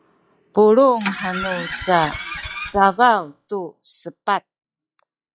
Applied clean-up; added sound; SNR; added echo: classical method log-MMSE.